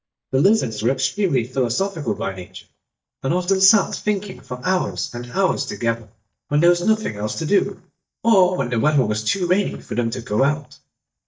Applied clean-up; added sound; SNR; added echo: neural mask model DeepFilterNet 3.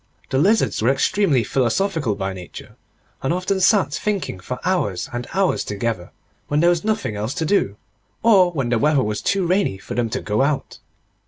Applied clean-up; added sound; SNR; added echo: none; none; none; none.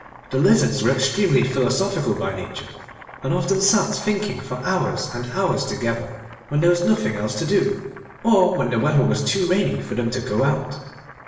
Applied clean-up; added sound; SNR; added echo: none; Boiling; 20 dB; reverberation time 1.0 s.